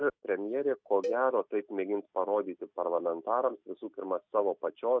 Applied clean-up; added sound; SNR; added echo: neural mask model RNNoise.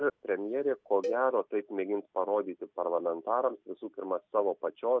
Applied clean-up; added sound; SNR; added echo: none; Cowbell; 12 dB; none.